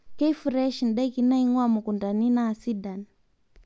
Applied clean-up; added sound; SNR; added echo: none; none; none; none.